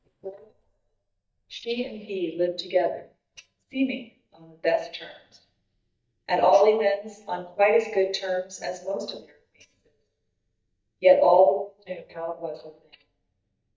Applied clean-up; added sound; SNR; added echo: neural mask model DeepFilterNet 3.